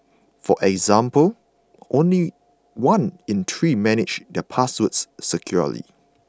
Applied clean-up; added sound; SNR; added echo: none; none; none; none.